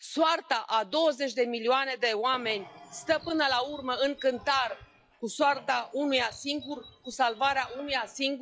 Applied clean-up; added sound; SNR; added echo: classical method log-MMSE.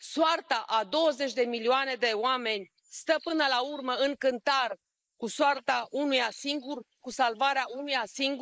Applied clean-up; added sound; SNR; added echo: neural mask model Resemble Enhance denoiser.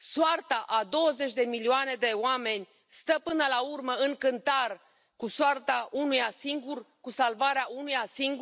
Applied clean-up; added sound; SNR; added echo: none; none; none; none.